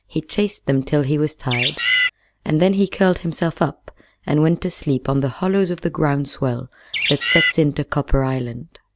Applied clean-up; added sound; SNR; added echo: none; Bird; -2 dB; none.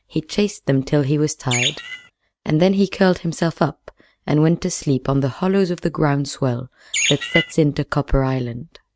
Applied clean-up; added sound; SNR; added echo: neural mask model RNNoise.